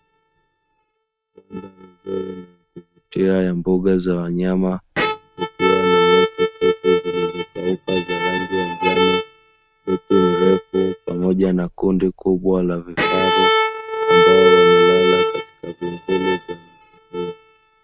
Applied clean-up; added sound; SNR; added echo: neural mask model RNNoise.